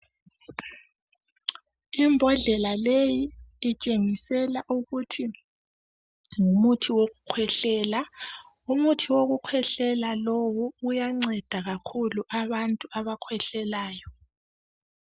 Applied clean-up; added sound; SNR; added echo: none; none; none; none.